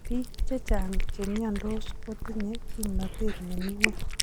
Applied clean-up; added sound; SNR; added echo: none; Cat; -4 dB; none.